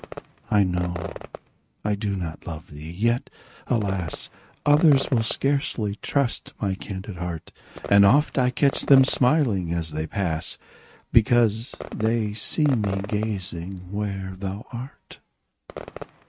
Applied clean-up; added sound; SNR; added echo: neural mask model RNNoise.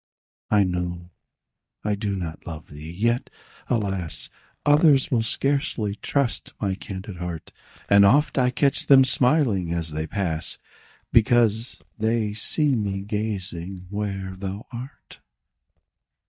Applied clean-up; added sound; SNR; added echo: neural mask model DeepFilterNet 3.